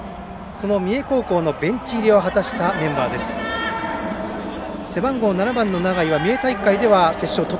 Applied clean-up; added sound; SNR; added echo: none; none; none; none.